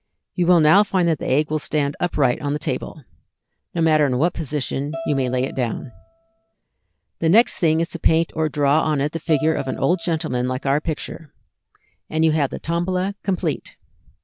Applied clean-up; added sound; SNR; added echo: none; Bowed string instrument; 15 dB; none.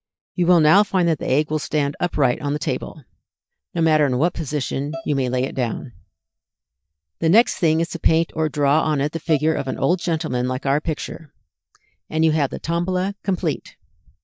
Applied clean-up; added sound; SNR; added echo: neural mask model DeepFilterNet 3.